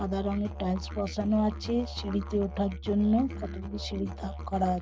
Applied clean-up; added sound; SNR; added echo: none; Musical instrument; 9 dB; none.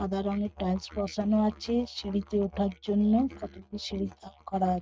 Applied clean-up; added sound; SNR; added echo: neural mask model RNNoise.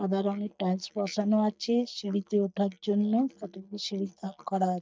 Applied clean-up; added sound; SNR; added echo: neural mask model DeepFilterNet 3.